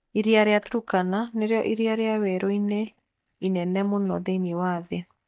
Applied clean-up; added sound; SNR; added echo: neural mask model DeepFilterNet 3.